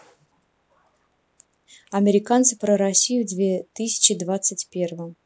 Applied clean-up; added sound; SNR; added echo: none; none; none; none.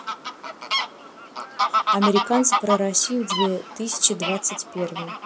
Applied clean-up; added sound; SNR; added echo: none; Fowl; 2 dB; none.